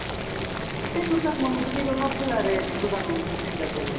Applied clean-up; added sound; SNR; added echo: none; Boiling; 2 dB; reverberation time 2.5 s.